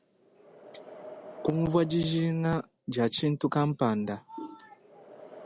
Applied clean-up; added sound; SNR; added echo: none; Wind; 19 dB; none.